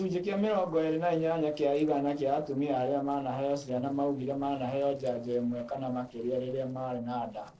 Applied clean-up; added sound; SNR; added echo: neural separator model SepFormer DNS4.